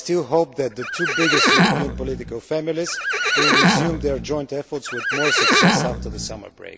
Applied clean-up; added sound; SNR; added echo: none; Livestock, farm animals, working animals; -5 dB; none.